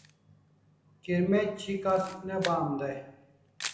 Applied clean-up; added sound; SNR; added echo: none; Camera; 15 dB; reverberation time 0.8 s.